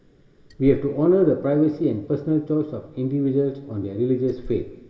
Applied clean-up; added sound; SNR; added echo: none; Liquid; 19 dB; reverberation time 1.4 s.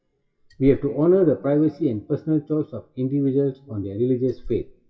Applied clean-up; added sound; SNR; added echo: classical method WPE with log-MMSE.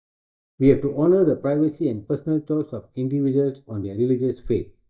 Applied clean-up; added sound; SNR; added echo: neural mask model DeepFilterNet 3.